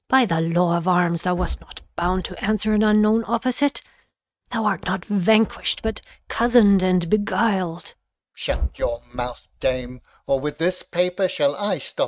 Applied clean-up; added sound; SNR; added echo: neural mask model RNNoise.